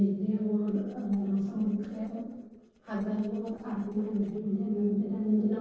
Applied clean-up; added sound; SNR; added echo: neural separator model SepFormer DNS4.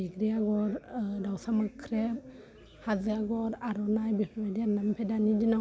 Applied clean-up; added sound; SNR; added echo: none; none; none; none.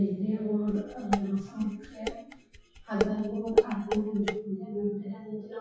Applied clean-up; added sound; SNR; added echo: classical method WPE with log-MMSE.